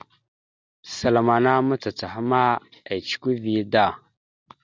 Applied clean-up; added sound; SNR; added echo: none; none; none; none.